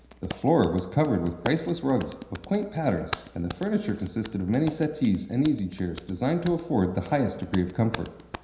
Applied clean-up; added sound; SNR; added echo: none; Hands; 15 dB; reverberation time 0.9 s.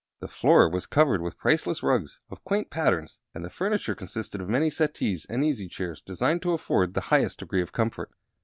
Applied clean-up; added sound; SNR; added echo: none; none; none; none.